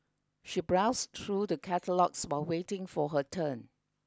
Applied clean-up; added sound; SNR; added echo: none; none; none; none.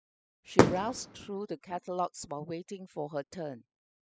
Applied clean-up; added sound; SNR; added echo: classical method spectral subtraction.